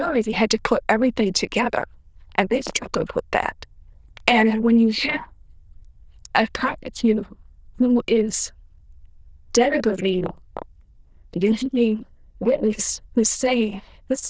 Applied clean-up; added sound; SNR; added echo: neural diffusion model UNIVERSE++.